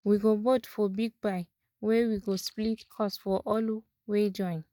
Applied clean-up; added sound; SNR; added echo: neural mask model DeepFilterNet 3.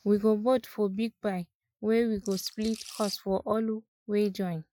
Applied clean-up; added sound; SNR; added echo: classical method Wiener filter.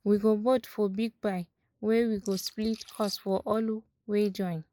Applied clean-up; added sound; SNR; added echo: neural mask model Resemble Enhance denoiser.